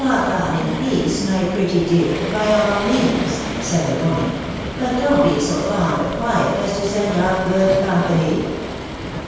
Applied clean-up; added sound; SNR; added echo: none; Waves, surf; 8 dB; reverberation time 1.2 s.